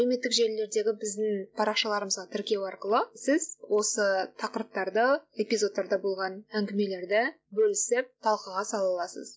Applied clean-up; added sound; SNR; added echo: none; none; none; none.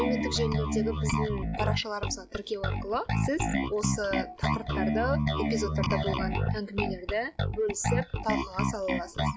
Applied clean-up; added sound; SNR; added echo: none; Bass guitar; -3 dB; none.